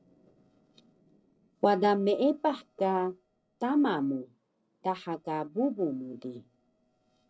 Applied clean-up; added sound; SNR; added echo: neural separator model SepFormer DNS4.